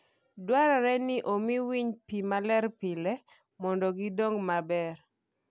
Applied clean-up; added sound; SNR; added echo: none; none; none; none.